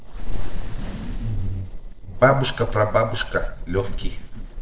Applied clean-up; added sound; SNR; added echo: neural separator model SepFormer DNS4.